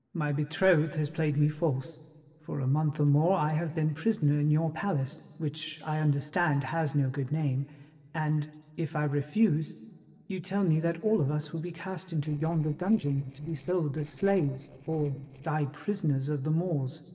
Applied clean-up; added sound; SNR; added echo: neural separator model SepFormer DNS4.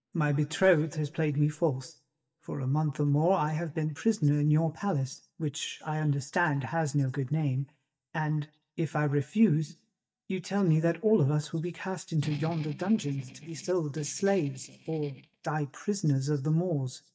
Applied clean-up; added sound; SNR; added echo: neural mask model DeepFilterNet 3.